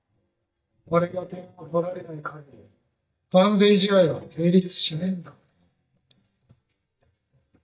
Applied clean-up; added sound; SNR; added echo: neural mask model DeepFilterNet 3.